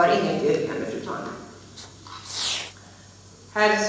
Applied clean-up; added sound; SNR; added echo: none; Fireworks; 12 dB; reverberation time 1.0 s.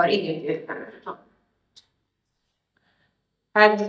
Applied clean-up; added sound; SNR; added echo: neural mask model DeepFilterNet 3.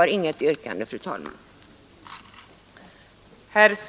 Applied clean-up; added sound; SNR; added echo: none; none; none; none.